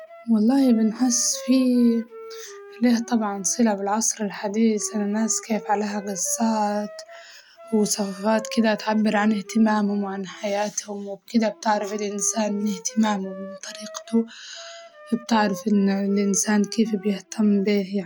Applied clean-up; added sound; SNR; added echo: none; Wind instrument, woodwind instrument; 19 dB; none.